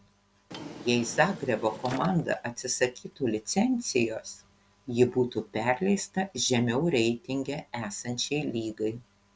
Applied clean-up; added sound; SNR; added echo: none; Drawer open or close; 15 dB; none.